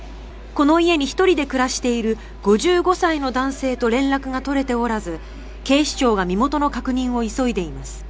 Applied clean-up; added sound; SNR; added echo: none; none; none; none.